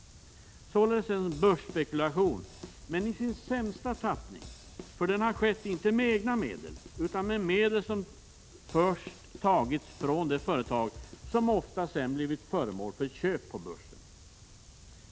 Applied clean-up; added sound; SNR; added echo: none; Drum kit + Breathing; 17 dB; none.